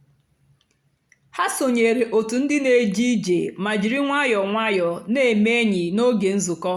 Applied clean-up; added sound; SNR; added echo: none; none; none; none.